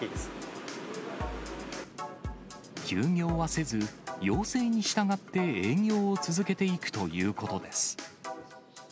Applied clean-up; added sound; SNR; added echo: none; none; none; none.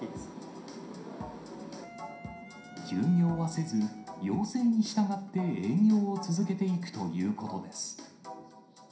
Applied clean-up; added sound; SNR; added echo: none; Wind instrument, woodwind instrument; 19 dB; reverberation time 0.5 s.